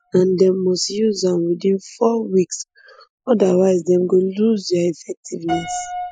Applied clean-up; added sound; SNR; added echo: classical method Wiener filter.